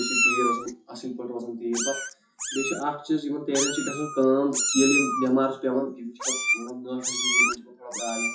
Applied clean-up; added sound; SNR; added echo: classical method WPE with log-MMSE.